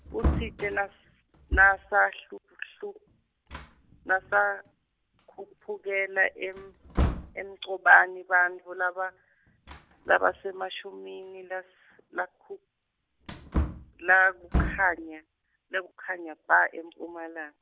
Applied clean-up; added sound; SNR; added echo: none; Wood; 8 dB; none.